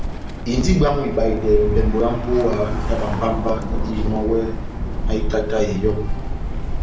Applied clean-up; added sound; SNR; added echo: none; Bird; 0 dB; none.